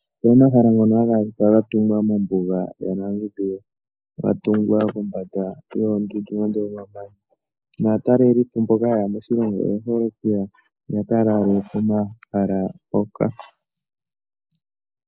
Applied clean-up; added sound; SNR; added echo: neural mask model Resemble Enhance denoiser.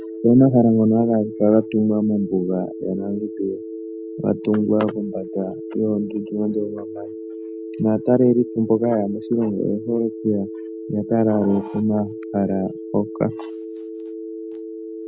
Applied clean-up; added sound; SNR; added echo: none; Telephone; 11 dB; none.